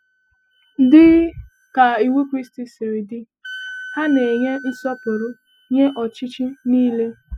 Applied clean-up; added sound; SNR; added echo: classical method spectral subtraction.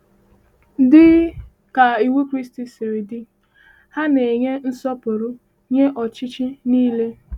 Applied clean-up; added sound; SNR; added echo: none; none; none; none.